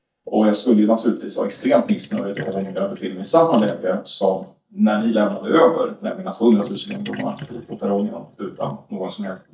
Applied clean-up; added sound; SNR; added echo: neural mask model DeepFilterNet 3.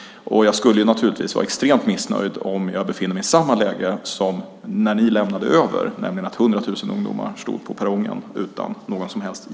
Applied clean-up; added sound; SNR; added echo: none; none; none; none.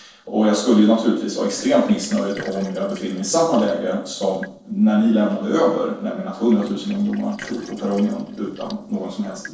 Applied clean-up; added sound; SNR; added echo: neural separator model SepFormer DNS4.